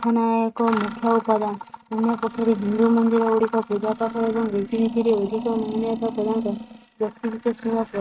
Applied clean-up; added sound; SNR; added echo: neural mask model RNNoise.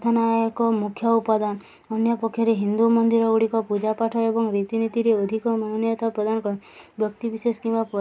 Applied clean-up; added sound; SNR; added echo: none; none; none; none.